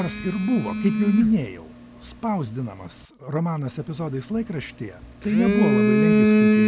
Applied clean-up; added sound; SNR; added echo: none; Telephone; -2 dB; none.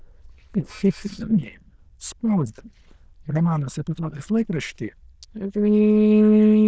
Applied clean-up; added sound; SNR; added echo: neural diffusion model UNIVERSE++.